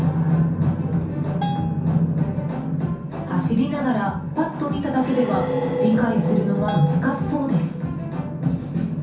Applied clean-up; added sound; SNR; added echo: none; Bell; 15 dB; reverberation time 0.6 s.